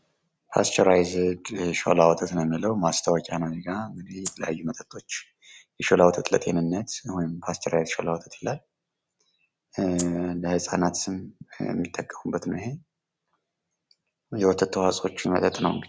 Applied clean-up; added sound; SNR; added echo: none; Rattle (instrument); 11 dB; none.